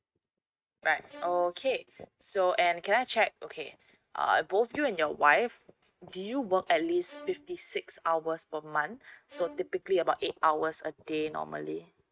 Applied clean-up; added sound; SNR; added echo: neural mask model RNNoise.